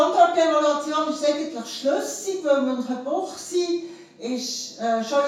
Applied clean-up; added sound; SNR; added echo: none; none; none; reverberation time 0.6 s.